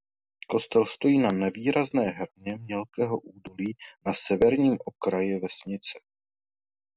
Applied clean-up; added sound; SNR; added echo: none; none; none; none.